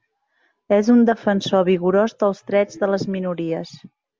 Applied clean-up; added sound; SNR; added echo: none; none; none; none.